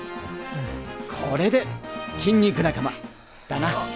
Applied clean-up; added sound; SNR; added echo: none; none; none; none.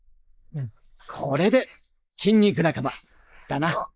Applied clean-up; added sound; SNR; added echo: neural mask model Resemble Enhance denoiser.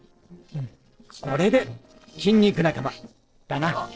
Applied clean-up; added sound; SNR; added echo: neural separator model SepFormer DNS4.